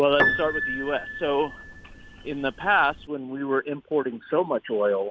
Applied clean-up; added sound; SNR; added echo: none; Piano; 5 dB; none.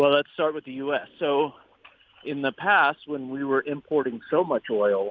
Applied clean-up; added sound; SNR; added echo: none; none; none; none.